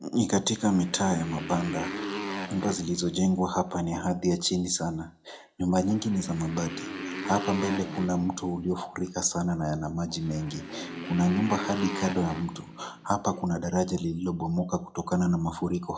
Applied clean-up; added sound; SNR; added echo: none; Motorcycle; 9 dB; reverberation time 0.2 s.